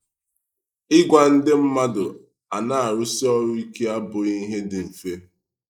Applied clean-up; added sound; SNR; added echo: neural mask model Resemble Enhance denoiser.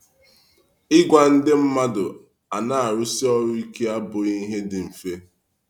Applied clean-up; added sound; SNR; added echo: none; none; none; none.